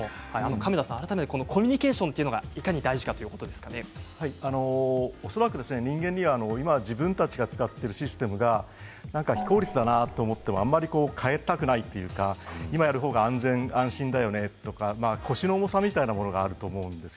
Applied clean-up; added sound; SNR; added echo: none; Gong; 11 dB; none.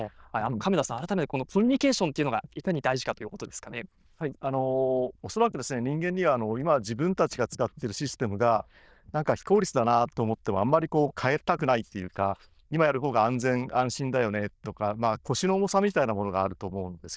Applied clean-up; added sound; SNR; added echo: neural diffusion model UNIVERSE++.